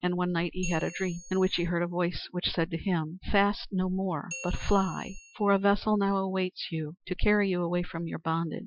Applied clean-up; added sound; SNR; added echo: classical method Wiener filter.